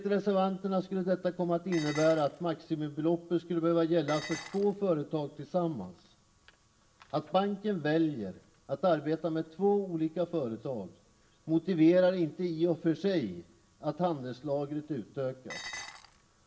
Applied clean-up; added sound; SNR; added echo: none; Dishes, pots, and pans; 13 dB; reverberation time 0.6 s.